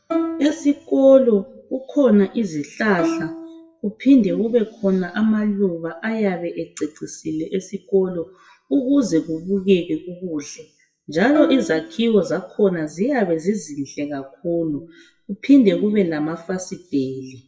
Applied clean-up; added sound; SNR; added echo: classical method WPE with log-MMSE.